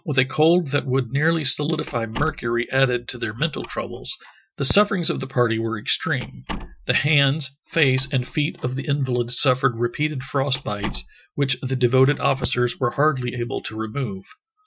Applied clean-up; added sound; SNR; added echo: classical method Wiener filter.